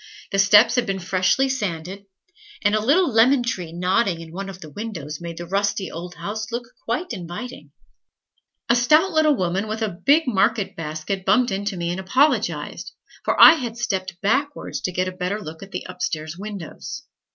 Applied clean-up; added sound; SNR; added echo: none; none; none; none.